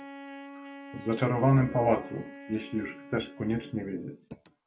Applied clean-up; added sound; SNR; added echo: none; Wind instrument, woodwind instrument; 16 dB; none.